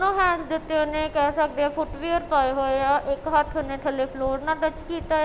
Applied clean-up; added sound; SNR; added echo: none; none; none; none.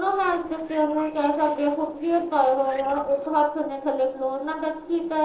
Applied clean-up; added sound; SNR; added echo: neural separator model SepFormer DNS4.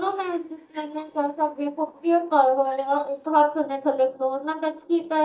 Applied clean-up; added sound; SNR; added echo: neural mask model DeepFilterNet 3.